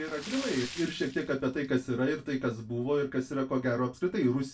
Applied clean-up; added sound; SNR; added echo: none; Splash, splatter; 17 dB; reverberation time 0.2 s.